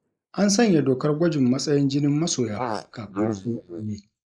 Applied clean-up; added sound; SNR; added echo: neural mask model Resemble Enhance denoiser.